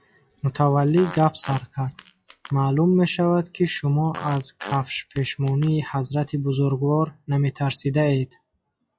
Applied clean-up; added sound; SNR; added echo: classical method log-MMSE.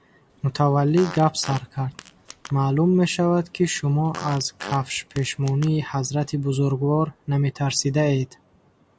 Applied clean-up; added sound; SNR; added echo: none; Fart; 18 dB; none.